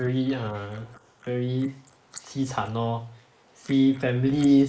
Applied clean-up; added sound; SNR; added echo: neural mask model Resemble Enhance denoiser.